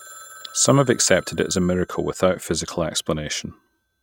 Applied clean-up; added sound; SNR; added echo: neural mask model RNNoise.